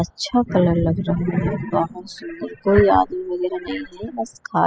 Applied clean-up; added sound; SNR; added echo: classical method spectral subtraction.